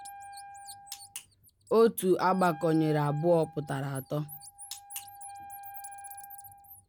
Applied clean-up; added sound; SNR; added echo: none; Wind instrument, woodwind instrument + Bird; 16 dB; none.